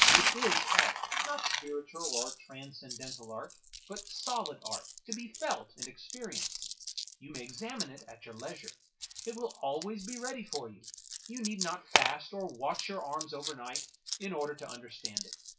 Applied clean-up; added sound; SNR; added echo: classical method WPE with log-MMSE.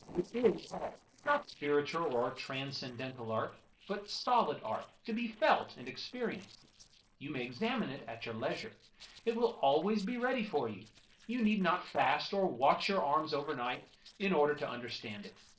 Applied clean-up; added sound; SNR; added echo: neural separator model SepFormer DNS4.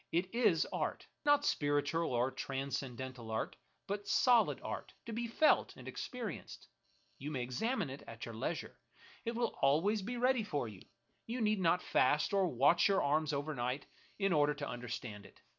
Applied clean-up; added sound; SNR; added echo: none; none; none; none.